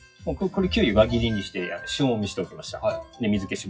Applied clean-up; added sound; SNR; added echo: classical method WPE with log-MMSE.